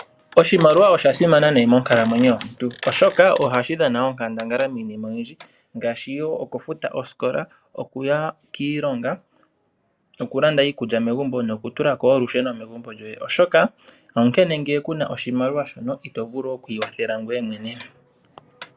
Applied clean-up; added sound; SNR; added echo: none; none; none; none.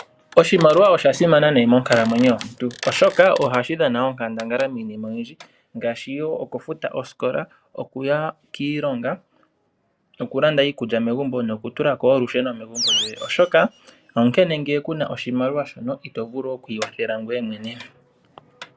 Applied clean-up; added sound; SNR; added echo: none; Animal; 9 dB; none.